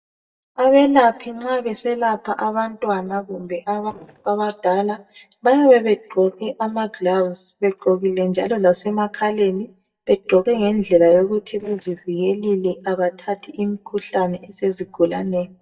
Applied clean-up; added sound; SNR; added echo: neural mask model DeepFilterNet 3.